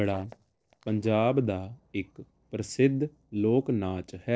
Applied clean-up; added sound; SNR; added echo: neural separator model SepFormer DNS4.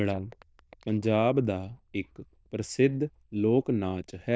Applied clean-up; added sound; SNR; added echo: neural diffusion model UNIVERSE++.